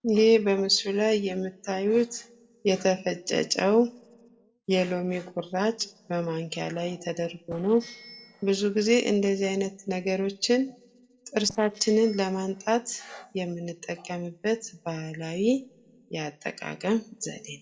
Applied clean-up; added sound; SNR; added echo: neural separator model SepFormer DNS4.